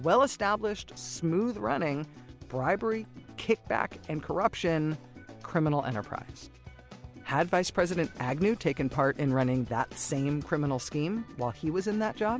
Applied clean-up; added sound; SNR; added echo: none; none; none; none.